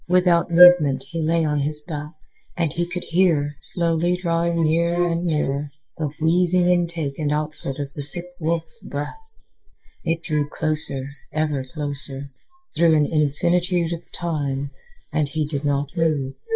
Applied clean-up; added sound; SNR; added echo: neural mask model Resemble Enhance denoiser.